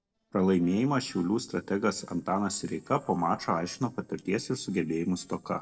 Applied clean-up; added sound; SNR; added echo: neural separator model SepFormer DNS4.